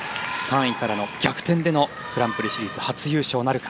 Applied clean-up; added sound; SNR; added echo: none; none; none; none.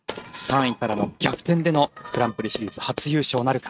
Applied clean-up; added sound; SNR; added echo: neural mask model RNNoise.